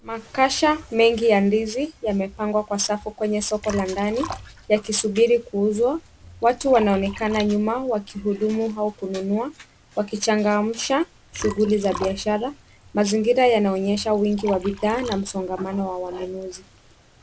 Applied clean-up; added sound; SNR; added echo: none; Liquid; 19 dB; none.